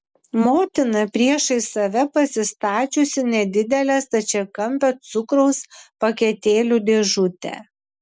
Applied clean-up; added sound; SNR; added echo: none; none; none; none.